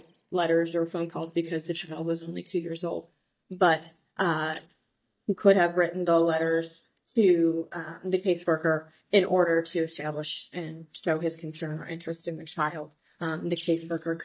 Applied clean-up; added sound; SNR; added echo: neural mask model DeepFilterNet 3.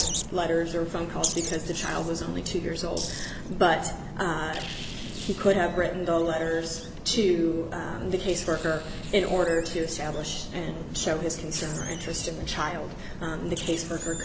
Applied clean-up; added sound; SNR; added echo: none; Wild animals; 12 dB; none.